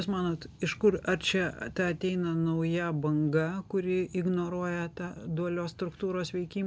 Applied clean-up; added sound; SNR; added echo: none; none; none; none.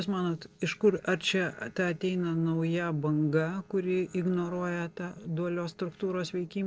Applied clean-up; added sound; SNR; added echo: neural separator model SepFormer DNS4.